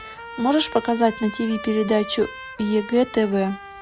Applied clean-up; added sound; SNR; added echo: none; Trumpet; 14 dB; none.